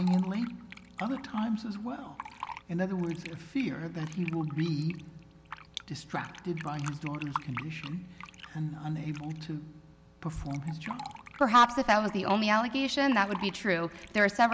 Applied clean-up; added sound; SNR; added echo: none; Fill (with liquid); 16 dB; none.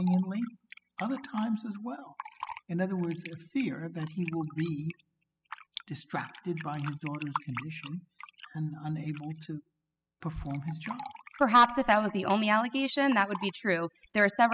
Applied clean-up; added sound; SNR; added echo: classical method spectral subtraction.